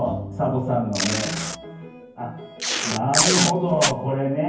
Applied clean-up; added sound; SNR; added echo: none; Packing tape, duct tape; 1 dB; reverberation time 0.9 s.